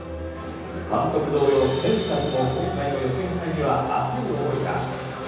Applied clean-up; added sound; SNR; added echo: none; none; none; reverberation time 1.1 s.